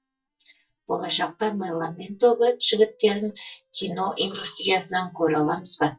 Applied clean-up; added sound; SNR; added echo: neural mask model DeepFilterNet 3.